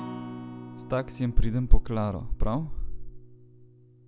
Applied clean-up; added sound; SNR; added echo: none; Acoustic guitar; 18 dB; none.